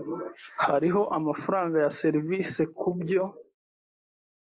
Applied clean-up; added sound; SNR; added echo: neural mask model Resemble Enhance denoiser.